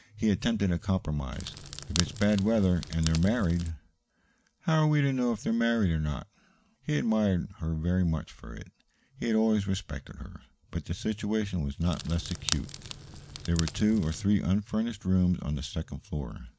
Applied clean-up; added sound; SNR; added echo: none; Crackle; 10 dB; none.